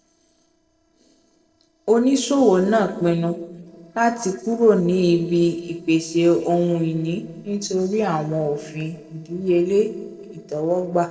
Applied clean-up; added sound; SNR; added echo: neural separator model SepFormer DNS4.